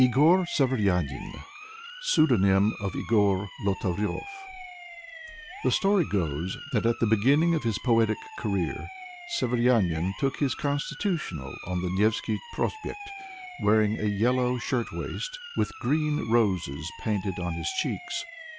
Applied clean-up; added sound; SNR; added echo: none; Siren; 16 dB; none.